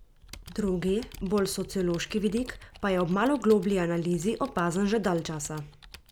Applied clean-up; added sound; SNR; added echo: none; Computer keyboard; 19 dB; none.